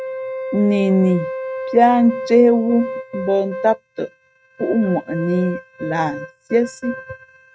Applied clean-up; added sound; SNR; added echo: neural mask model RNNoise.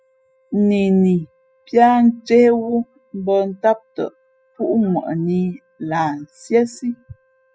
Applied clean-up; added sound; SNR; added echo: classical method spectral subtraction.